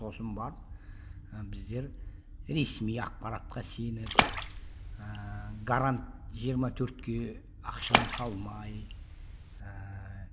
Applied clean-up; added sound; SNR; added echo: none; Splash, splatter; -4 dB; none.